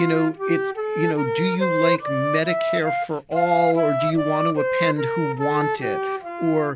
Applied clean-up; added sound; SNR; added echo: none; Wind instrument, woodwind instrument; 0 dB; none.